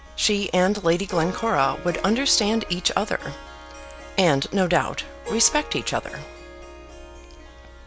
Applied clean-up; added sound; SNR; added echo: none; Harp; 15 dB; none.